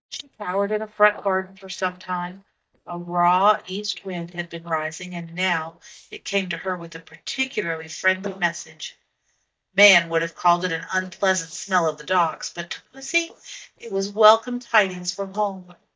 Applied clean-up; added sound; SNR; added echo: neural mask model DeepFilterNet 3.